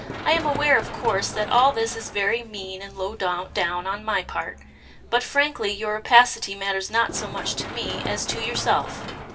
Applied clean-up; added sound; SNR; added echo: none; Run; 12 dB; reverberation time 0.2 s.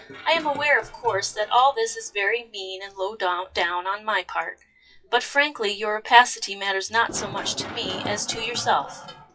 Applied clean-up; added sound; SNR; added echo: classical method WPE with log-MMSE.